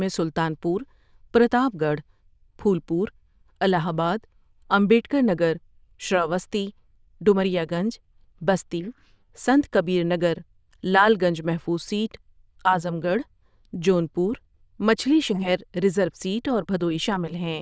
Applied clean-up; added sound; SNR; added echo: neural diffusion model UNIVERSE++.